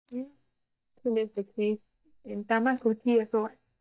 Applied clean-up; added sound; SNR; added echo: neural mask model DeepFilterNet 3.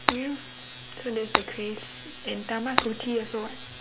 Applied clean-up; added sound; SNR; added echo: none; Shatter; -1 dB; none.